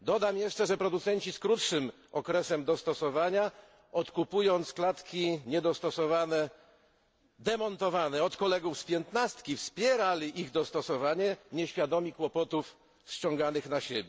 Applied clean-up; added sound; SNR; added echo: none; none; none; none.